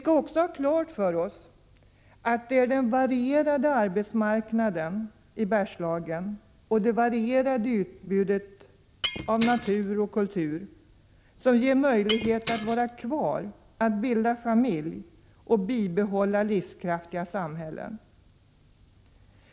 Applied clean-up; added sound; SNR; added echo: none; Shatter; 11 dB; none.